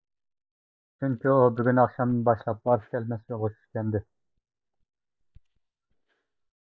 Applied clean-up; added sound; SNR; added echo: neural mask model DeepFilterNet 3.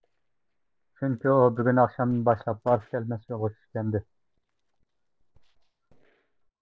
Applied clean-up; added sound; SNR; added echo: neural separator model SepFormer DNS4.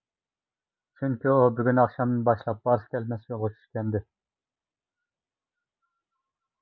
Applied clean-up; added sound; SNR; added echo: none; none; none; none.